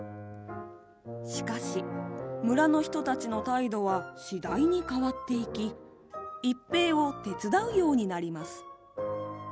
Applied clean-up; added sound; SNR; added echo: none; none; none; none.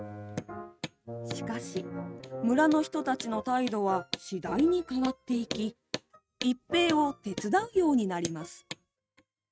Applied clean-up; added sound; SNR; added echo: neural mask model RNNoise.